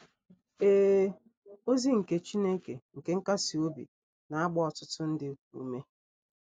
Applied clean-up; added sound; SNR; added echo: none; none; none; none.